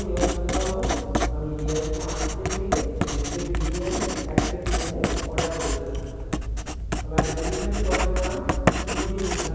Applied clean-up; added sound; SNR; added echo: none; Writing; -5 dB; reverberation time 2.2 s.